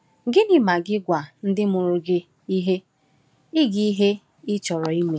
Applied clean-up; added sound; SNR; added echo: none; none; none; none.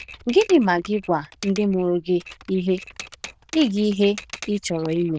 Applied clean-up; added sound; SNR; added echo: neural diffusion model UNIVERSE++.